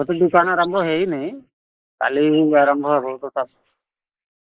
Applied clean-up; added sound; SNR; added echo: neural mask model Resemble Enhance denoiser.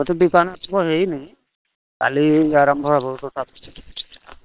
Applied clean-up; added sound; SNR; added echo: neural separator model SepFormer WHAM!.